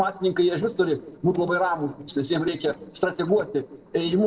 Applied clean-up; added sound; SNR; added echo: neural separator model SepFormer DNS4.